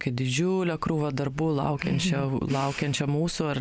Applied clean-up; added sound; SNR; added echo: none; none; none; none.